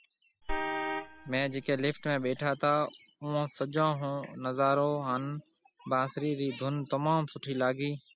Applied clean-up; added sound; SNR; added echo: none; Vehicle horn, car horn, honking; 6 dB; none.